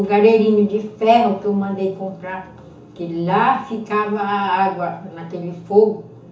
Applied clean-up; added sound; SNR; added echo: none; none; none; reverberation time 0.8 s.